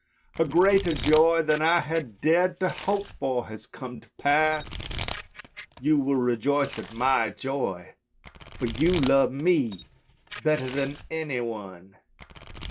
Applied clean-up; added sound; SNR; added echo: none; Camera + Domestic sounds, home sounds; 13 dB; none.